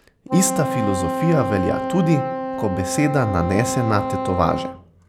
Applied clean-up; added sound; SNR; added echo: none; Wind instrument, woodwind instrument; 4 dB; none.